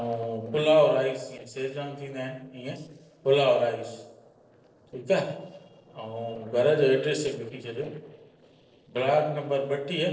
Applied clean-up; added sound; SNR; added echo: neural separator model SepFormer DNS4.